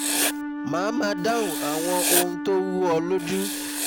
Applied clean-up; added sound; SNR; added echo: none; Wind instrument, woodwind instrument + Writing; 1 dB; none.